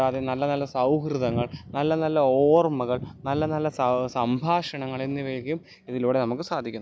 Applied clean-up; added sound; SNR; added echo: none; none; none; none.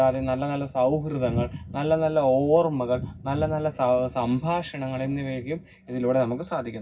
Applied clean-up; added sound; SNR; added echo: none; none; none; reverberation time 0.4 s.